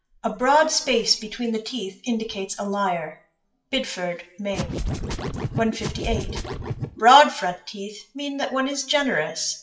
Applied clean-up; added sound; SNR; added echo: classical method WPE with log-MMSE.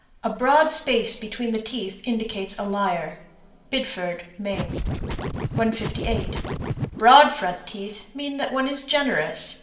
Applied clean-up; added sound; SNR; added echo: none; Scratching (performance technique); 4 dB; reverberation time 0.8 s.